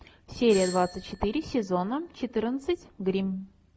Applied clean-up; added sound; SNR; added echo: none; Doorbell; 17 dB; none.